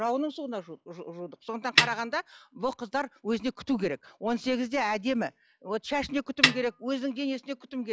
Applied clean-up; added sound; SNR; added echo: classical method log-MMSE.